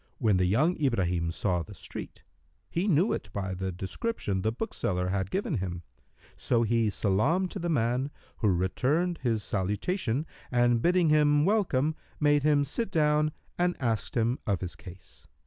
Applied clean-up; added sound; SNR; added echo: none; none; none; none.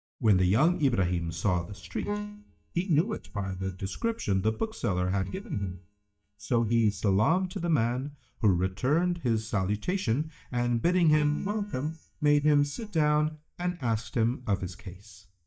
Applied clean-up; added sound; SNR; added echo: neural mask model DeepFilterNet 3.